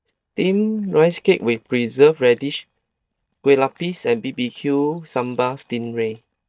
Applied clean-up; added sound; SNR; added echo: neural mask model DeepFilterNet 3.